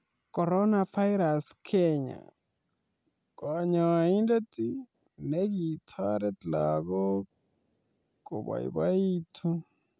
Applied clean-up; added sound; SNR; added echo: none; none; none; none.